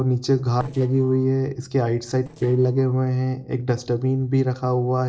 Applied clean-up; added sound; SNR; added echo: neural separator model SepFormer DNS4.